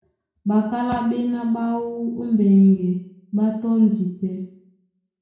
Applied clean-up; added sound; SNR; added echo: none; none; none; reverberation time 0.6 s.